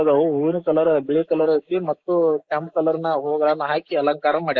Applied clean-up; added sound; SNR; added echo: neural mask model Resemble Enhance denoiser.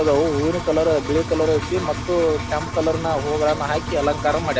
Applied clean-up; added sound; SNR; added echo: none; Engine; 7 dB; none.